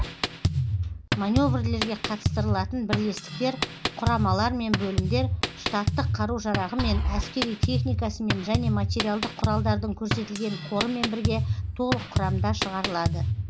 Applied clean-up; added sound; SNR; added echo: none; Drum kit; -1 dB; none.